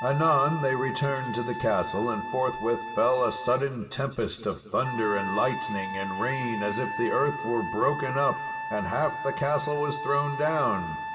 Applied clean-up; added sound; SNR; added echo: none; Trumpet; 7 dB; reverberation time 2.4 s.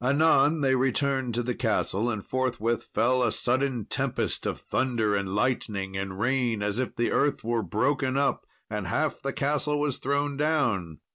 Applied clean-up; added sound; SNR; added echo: none; none; none; none.